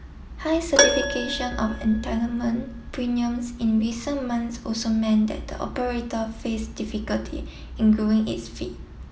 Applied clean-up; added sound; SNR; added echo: none; Keyboard (musical); 3 dB; none.